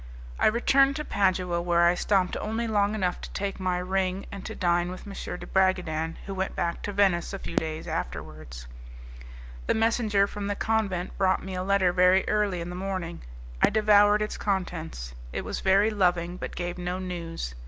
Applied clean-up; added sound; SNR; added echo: none; Fireworks; 9 dB; none.